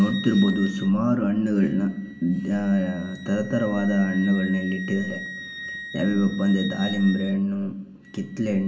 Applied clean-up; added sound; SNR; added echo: none; Wind instrument, woodwind instrument; 15 dB; reverberation time 0.3 s.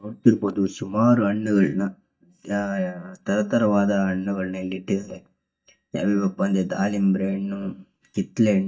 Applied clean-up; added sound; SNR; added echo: neural mask model DeepFilterNet 3.